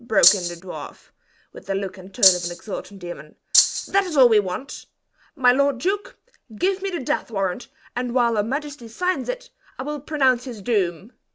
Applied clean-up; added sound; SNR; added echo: none; Rattle (instrument); -4 dB; none.